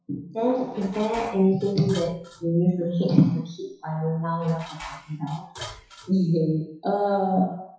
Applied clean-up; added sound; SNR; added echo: classical method WPE with log-MMSE.